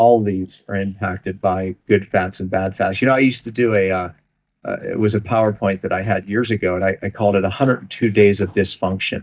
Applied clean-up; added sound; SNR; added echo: neural mask model DeepFilterNet 3.